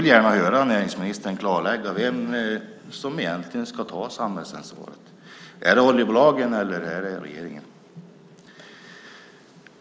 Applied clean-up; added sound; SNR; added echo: none; none; none; none.